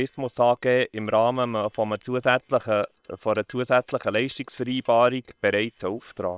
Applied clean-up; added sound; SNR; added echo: neural separator model SepFormer WHAM!.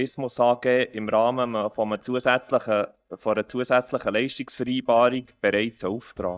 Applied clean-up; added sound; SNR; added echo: neural mask model DeepFilterNet 3.